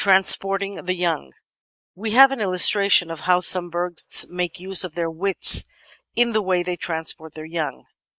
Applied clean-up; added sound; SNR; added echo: neural mask model Resemble Enhance denoiser.